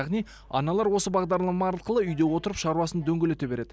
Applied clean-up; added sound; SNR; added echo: none; none; none; none.